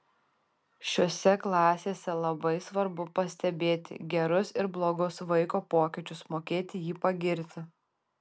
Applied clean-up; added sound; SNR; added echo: none; none; none; none.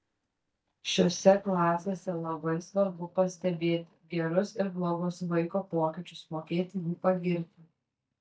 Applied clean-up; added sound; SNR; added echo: neural mask model DeepFilterNet 3.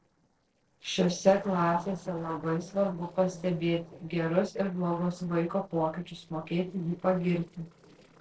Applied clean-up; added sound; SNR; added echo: neural separator model SepFormer DNS4.